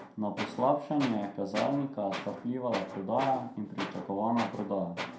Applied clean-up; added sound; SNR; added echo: none; Tools; 10 dB; reverberation time 0.4 s.